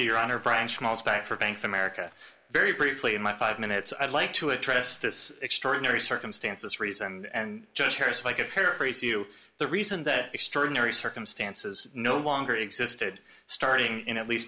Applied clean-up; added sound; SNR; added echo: none; none; none; none.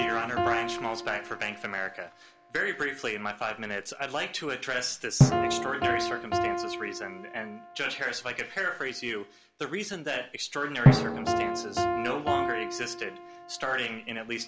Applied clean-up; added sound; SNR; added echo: none; Piano + Drum; -3 dB; none.